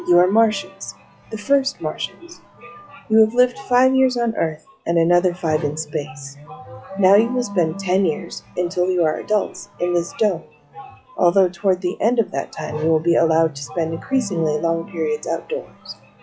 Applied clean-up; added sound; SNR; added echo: classical method log-MMSE.